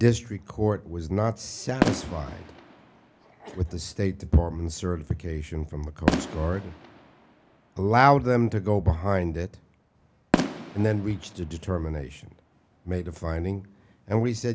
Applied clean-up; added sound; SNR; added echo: none; Fireworks; 8 dB; none.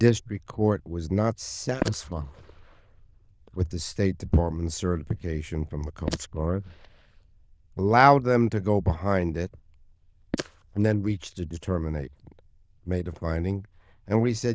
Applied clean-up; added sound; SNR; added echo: neural diffusion model UNIVERSE++.